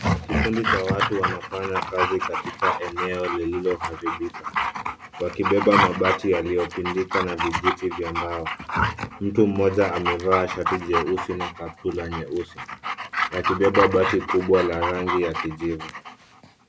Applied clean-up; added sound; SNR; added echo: none; Dog; 2 dB; none.